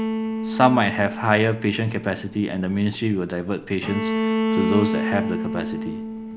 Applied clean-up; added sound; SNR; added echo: none; Bowed string instrument; 3 dB; none.